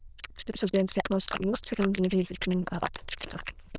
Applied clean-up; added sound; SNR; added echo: neural diffusion model UNIVERSE++.